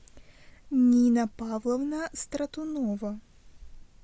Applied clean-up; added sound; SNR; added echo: none; none; none; none.